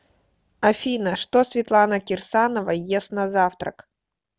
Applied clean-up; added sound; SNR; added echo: none; none; none; none.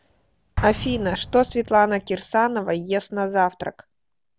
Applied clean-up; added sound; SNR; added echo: none; Explosion; 14 dB; none.